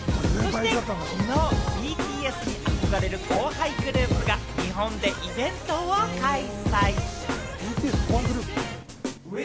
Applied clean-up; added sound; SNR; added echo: none; Snare drum / Drum kit; 0 dB; none.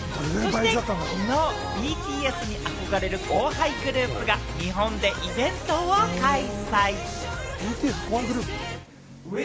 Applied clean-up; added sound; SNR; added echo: none; none; none; none.